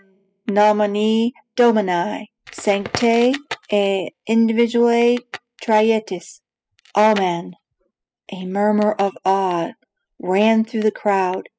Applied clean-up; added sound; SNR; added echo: classical method spectral subtraction.